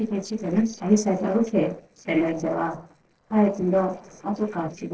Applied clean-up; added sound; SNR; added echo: neural separator model SepFormer DNS4.